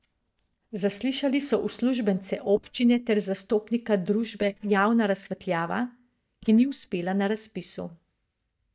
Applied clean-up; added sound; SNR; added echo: neural mask model DeepFilterNet 3.